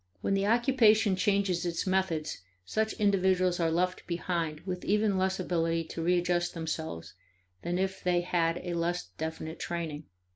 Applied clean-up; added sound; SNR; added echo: none; none; none; none.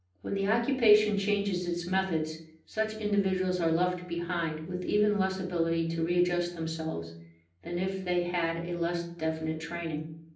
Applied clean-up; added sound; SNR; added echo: none; none; none; reverberation time 0.6 s.